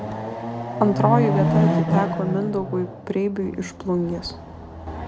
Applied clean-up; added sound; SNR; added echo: none; Chatter / Car passing by / Motorcycle / Traffic noise, roadway noise / Accelerating, revving, vroom; 0 dB; none.